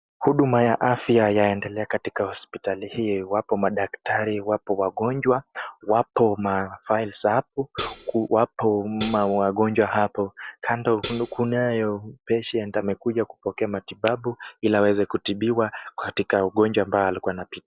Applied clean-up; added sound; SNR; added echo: none; Hi-hat; 12 dB; none.